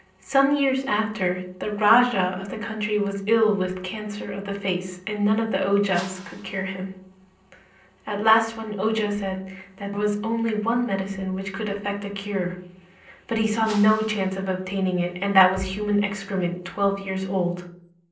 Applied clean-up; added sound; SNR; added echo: neural separator model SepFormer DNS4.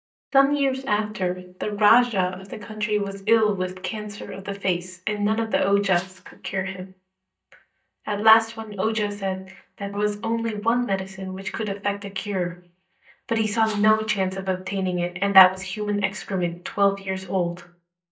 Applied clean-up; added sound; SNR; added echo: neural mask model DeepFilterNet 3.